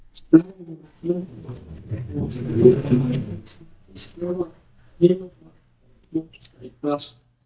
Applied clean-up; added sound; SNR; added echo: neural mask model DeepFilterNet 3.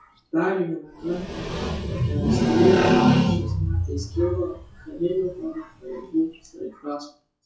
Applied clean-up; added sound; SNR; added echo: classical method WPE with log-MMSE.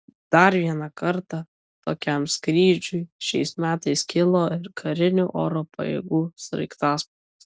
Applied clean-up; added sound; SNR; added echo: none; none; none; none.